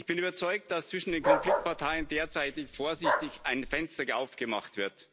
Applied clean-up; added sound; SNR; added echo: none; Bark; -1 dB; none.